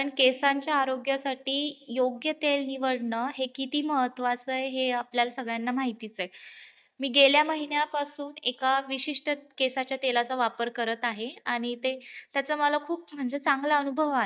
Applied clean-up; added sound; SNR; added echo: neural mask model DeepFilterNet 3.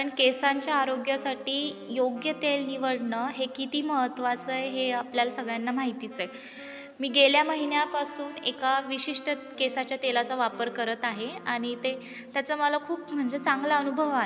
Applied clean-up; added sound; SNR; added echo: none; Wind instrument, woodwind instrument; 18 dB; none.